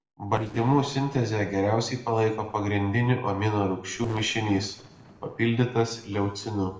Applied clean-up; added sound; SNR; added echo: neural separator model SepFormer DNS4.